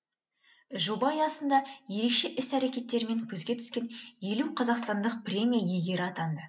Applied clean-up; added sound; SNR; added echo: none; none; none; none.